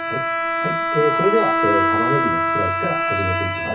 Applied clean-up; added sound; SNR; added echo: none; Bowed string instrument; -4 dB; reverberation time 0.3 s.